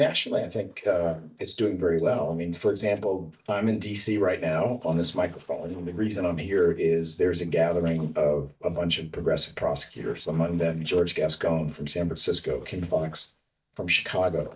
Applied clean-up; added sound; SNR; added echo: neural mask model DeepFilterNet 3.